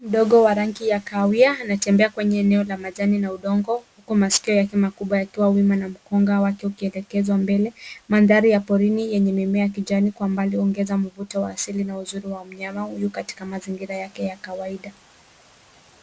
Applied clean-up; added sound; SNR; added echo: none; none; none; none.